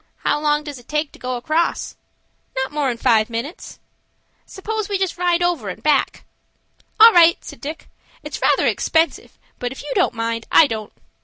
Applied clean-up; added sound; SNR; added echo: none; none; none; none.